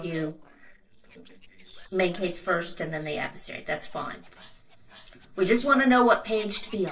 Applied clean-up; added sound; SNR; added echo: neural separator model SepFormer DNS4.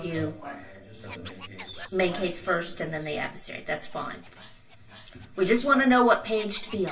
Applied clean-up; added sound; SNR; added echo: none; Scratching (performance technique); 19 dB; reverberation time 0.2 s.